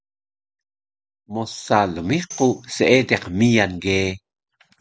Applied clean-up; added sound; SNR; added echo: none; Tambourine; 20 dB; none.